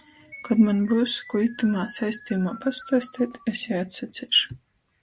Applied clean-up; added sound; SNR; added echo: none; Keyboard (musical); 19 dB; none.